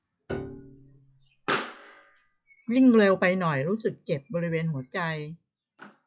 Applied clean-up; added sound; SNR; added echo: classical method log-MMSE.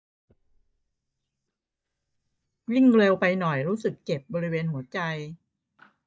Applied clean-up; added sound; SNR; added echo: neural mask model DeepFilterNet 3.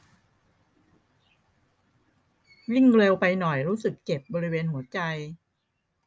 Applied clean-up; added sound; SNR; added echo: none; none; none; none.